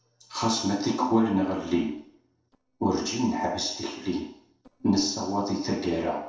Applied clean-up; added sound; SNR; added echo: neural separator model SepFormer DNS4.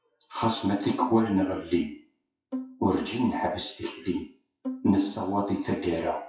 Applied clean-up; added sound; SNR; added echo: classical method WPE with log-MMSE.